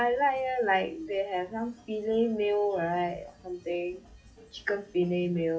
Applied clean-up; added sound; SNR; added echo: classical method log-MMSE.